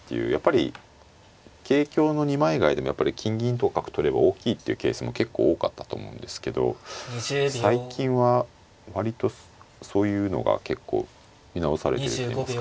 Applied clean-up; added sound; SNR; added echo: none; none; none; none.